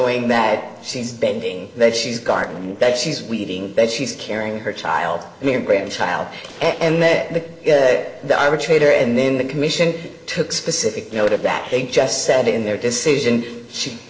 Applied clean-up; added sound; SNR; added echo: neural separator model SepFormer DNS4.